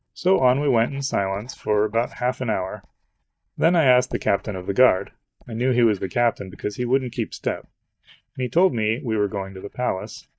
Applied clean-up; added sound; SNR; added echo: neural mask model DeepFilterNet 3.